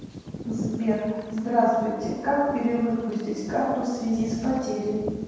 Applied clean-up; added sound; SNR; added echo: none; Bird vocalization, bird call, bird song; 12 dB; reverberation time 1.2 s.